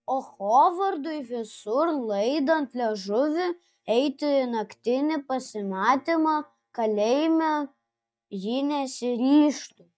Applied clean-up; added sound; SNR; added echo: neural mask model DeepFilterNet 3.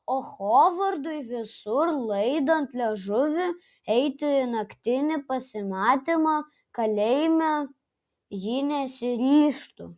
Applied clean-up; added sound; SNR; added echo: none; none; none; none.